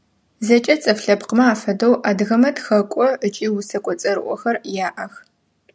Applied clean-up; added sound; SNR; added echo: none; none; none; none.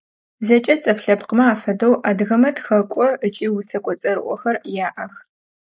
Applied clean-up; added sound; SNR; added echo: neural mask model Resemble Enhance denoiser.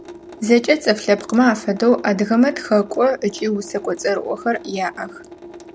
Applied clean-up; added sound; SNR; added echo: none; Drip / Sink (filling or washing) / Water tap, faucet; 19 dB; none.